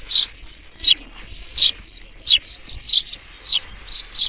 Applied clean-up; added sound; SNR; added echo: neural separator model SepFormer WHAMR!.